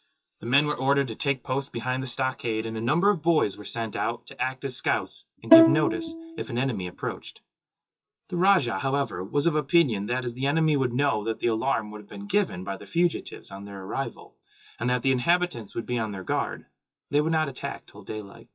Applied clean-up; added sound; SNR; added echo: classical method WPE with log-MMSE.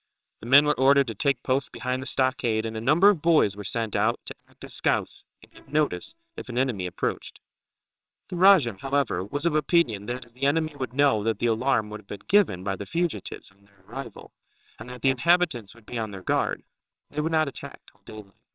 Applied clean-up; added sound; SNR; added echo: neural separator model SepFormer WHAMR!.